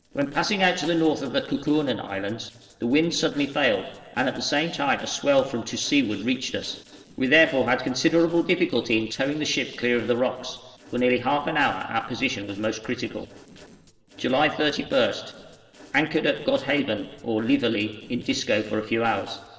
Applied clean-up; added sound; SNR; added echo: neural separator model SepFormer DNS4.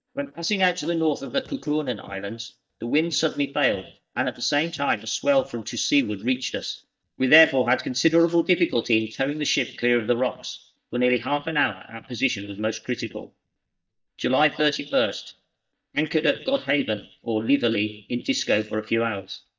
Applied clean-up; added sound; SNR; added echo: neural mask model DeepFilterNet 3.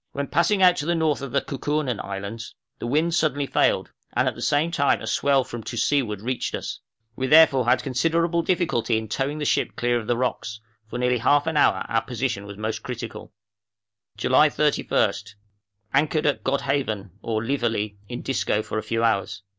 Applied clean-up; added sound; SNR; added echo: none; none; none; none.